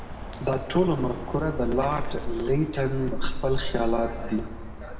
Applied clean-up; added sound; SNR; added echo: none; Bird; 3 dB; reverberation time 2.0 s.